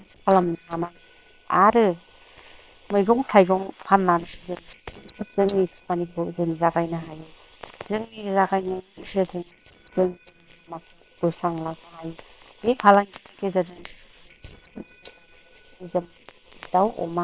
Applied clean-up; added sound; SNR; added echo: neural separator model SepFormer WHAM!.